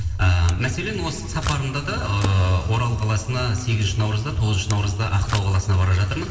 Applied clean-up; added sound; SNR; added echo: none; Camera; 16 dB; reverberation time 2.9 s.